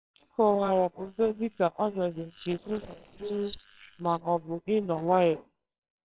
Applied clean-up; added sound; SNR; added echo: neural separator model SepFormer WHAMR!.